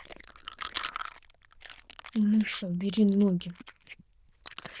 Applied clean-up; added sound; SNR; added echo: neural diffusion model UNIVERSE++.